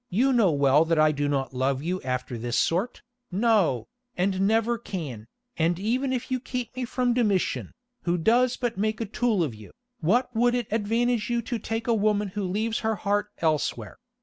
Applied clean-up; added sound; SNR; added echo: none; none; none; none.